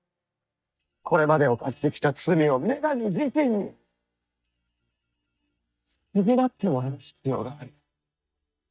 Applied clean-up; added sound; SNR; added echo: neural mask model DeepFilterNet 3.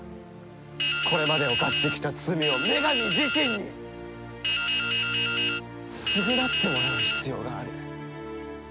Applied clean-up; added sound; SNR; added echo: none; Drip; -4 dB; none.